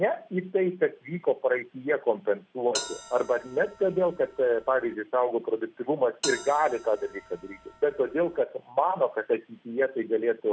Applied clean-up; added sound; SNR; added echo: none; Bell; 14 dB; none.